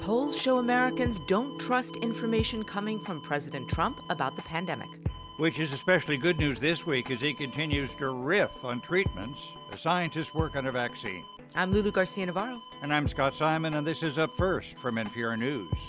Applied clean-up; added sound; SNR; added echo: none; Alarm; 18 dB; none.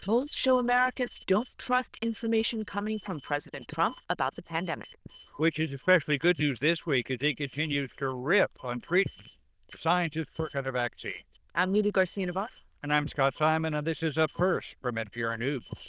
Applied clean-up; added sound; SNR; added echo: neural diffusion model UNIVERSE++.